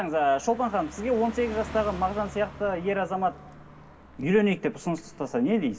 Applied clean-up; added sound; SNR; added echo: none; Car passing by; 16 dB; reverberation time 1.9 s.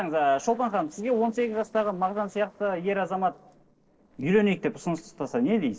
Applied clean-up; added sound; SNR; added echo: neural separator model SepFormer DNS4.